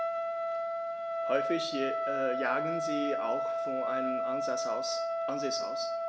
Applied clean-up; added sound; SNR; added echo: none; Trumpet; -4 dB; none.